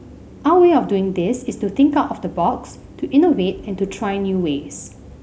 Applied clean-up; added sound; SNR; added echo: none; none; none; none.